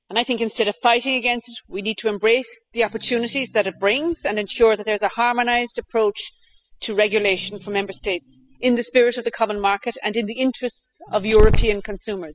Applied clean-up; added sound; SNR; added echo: classical method spectral subtraction.